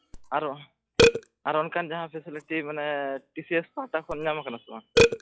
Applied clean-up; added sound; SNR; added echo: classical method log-MMSE.